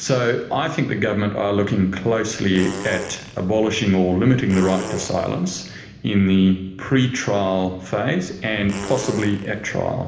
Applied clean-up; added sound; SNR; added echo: none; Fart; 14 dB; reverberation time 1.0 s.